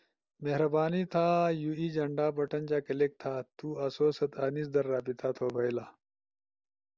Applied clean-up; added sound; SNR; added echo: none; none; none; none.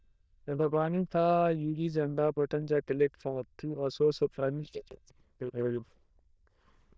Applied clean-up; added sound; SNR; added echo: neural diffusion model UNIVERSE++.